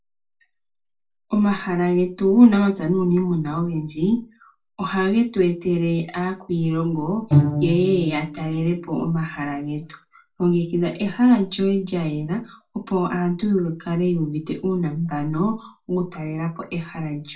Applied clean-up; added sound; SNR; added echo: neural separator model SepFormer DNS4.